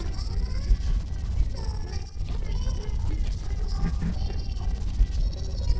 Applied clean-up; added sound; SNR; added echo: neural separator model SepFormer DNS4.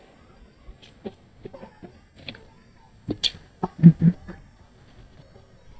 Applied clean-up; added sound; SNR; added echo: neural mask model DeepFilterNet 3.